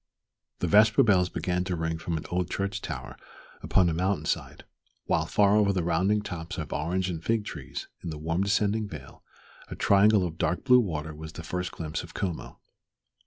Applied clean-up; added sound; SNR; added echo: none; none; none; none.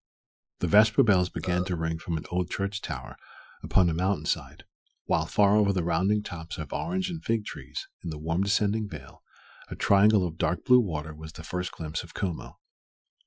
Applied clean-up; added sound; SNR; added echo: classical method Wiener filter.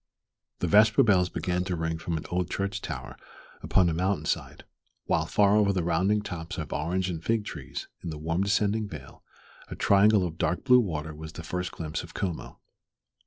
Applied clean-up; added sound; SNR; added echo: neural separator model SepFormer DNS4.